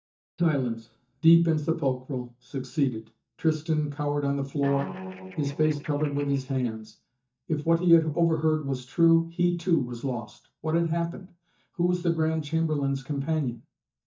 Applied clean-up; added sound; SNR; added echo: neural mask model DeepFilterNet 3.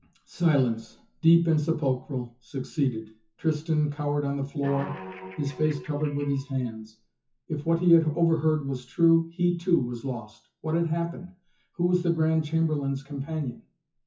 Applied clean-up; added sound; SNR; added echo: classical method WPE with log-MMSE.